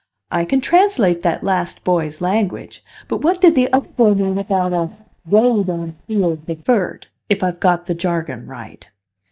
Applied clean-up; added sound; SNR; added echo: neural mask model DeepFilterNet 3.